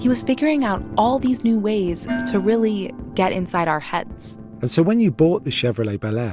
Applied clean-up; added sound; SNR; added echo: none; Dishes, pots, and pans; 16 dB; none.